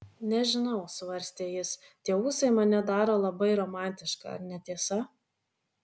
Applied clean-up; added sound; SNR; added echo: none; none; none; none.